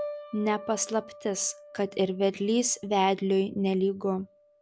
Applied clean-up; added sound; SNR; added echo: none; Piano; 17 dB; none.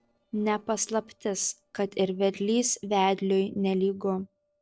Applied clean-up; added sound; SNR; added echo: neural separator model SepFormer DNS4.